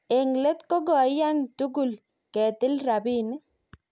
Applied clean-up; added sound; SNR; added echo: none; none; none; none.